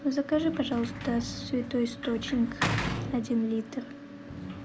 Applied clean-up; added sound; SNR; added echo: none; Sliding door / Slam; 6 dB; none.